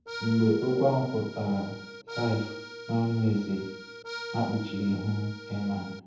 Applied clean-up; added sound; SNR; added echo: none; Accordion; 12 dB; reverberation time 0.9 s.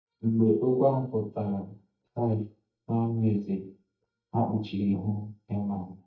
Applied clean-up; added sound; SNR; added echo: neural mask model DeepFilterNet 3.